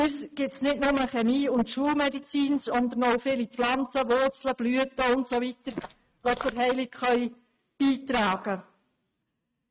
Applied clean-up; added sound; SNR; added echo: neural mask model RNNoise.